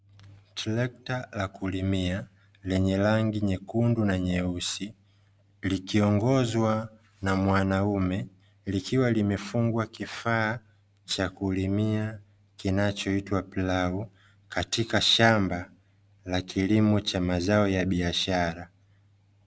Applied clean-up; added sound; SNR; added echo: none; none; none; none.